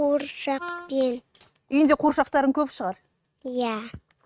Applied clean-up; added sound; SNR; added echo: neural mask model RNNoise.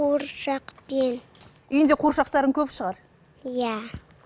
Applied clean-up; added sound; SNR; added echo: none; none; none; none.